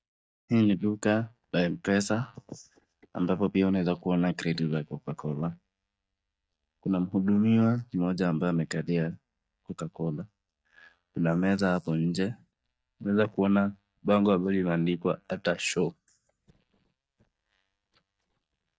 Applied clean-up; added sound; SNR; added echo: neural mask model DeepFilterNet 3.